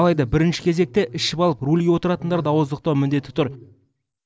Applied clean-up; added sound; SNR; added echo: none; none; none; none.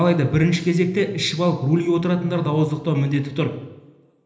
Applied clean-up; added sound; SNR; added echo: none; none; none; reverberation time 1.0 s.